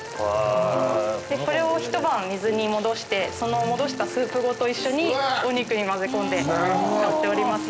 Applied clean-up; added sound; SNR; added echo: none; Boiling; 16 dB; none.